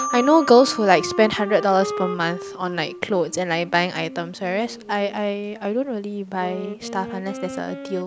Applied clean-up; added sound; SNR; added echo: none; Marimba, xylophone + Wind instrument, woodwind instrument; 11 dB; none.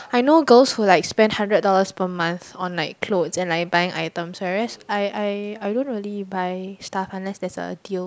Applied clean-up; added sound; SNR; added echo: none; none; none; none.